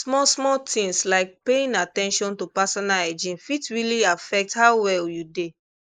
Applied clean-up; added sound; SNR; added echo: neural mask model Resemble Enhance denoiser.